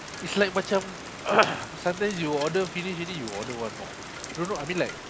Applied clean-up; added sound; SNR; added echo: none; Rain; 10 dB; none.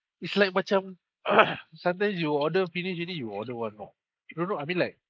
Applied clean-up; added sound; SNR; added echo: neural mask model Resemble Enhance denoiser.